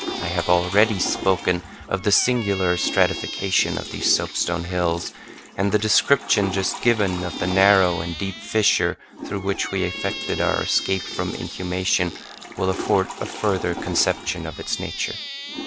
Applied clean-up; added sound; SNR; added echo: none; Toilet flush / Water + Squeak; 9 dB; none.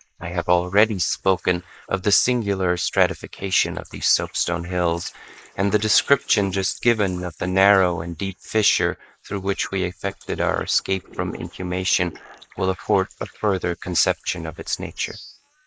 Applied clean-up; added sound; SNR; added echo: neural mask model Resemble Enhance denoiser.